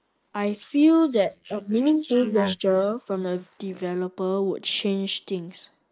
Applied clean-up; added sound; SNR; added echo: neural mask model Resemble Enhance denoiser.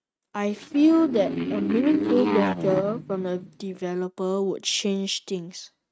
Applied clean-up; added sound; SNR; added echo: neural mask model RNNoise.